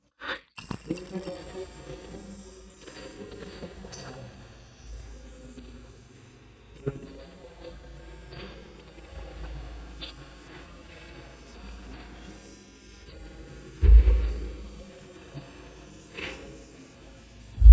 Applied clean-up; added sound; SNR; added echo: neural mask model DeepFilterNet 3.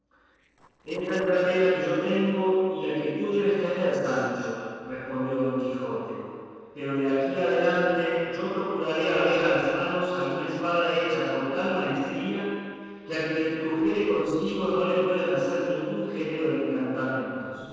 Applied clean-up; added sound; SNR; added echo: neural separator model SepFormer DNS4.